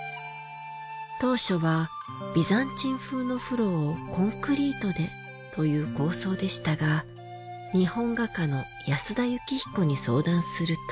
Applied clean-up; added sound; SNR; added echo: none; none; none; none.